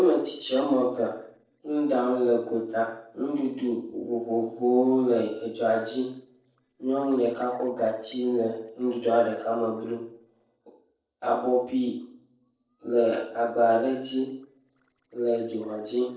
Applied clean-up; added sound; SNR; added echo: neural separator model SepFormer DNS4.